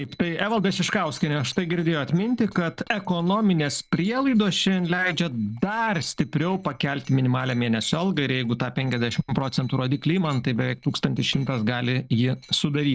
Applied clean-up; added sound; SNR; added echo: neural separator model SepFormer DNS4.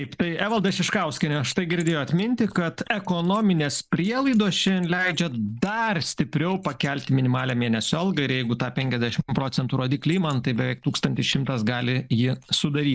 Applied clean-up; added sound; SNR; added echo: neural mask model Resemble Enhance denoiser.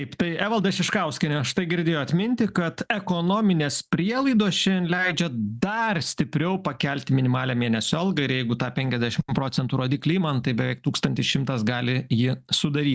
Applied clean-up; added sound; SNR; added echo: none; none; none; none.